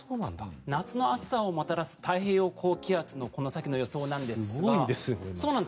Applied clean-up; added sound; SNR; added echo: none; none; none; none.